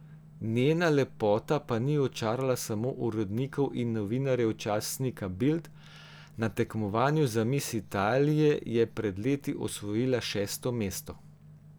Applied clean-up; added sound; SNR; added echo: none; none; none; none.